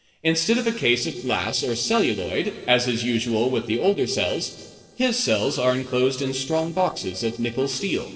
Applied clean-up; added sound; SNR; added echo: neural separator model SepFormer DNS4.